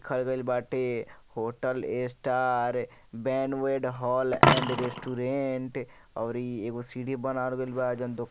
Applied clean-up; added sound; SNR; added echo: none; Coin (dropping); 4 dB; none.